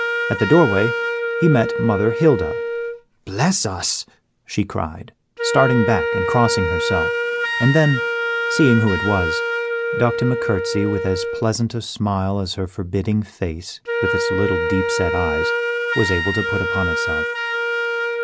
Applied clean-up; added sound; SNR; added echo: none; Wind instrument, woodwind instrument; 2 dB; none.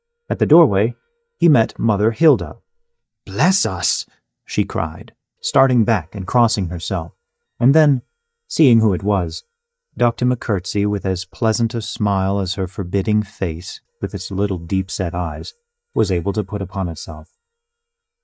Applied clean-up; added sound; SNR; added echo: neural mask model DeepFilterNet 3.